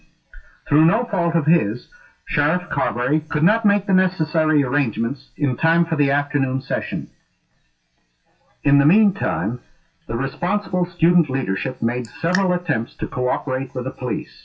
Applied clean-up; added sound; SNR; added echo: classical method WPE with log-MMSE.